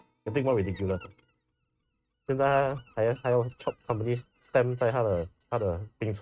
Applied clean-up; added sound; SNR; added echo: neural mask model RNNoise.